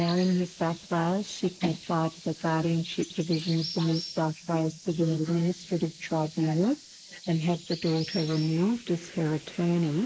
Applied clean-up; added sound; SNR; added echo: neural mask model Resemble Enhance denoiser.